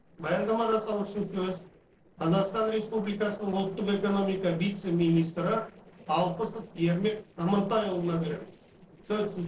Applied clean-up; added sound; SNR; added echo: neural separator model SepFormer DNS4.